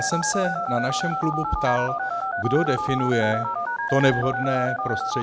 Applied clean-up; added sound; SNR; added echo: none; Telephone; 2 dB; none.